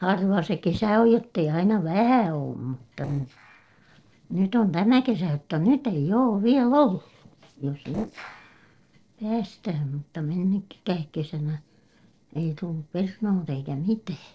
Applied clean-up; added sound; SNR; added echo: neural separator model SepFormer DNS4.